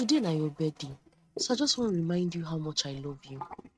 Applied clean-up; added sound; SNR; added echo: neural mask model RNNoise.